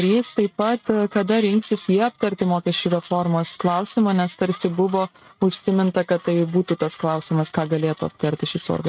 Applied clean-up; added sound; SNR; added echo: neural mask model RNNoise.